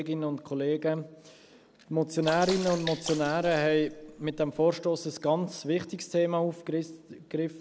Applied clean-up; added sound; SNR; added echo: none; Sink (filling or washing) / Water / Splash, splatter; 11 dB; none.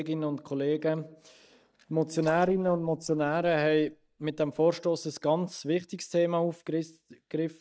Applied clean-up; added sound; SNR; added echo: neural mask model DeepFilterNet 3.